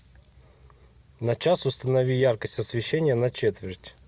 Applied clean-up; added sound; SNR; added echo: none; none; none; none.